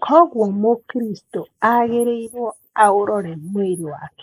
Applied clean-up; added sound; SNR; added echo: neural mask model Resemble Enhance denoiser.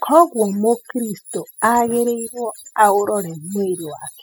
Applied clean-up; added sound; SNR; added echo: classical method spectral subtraction.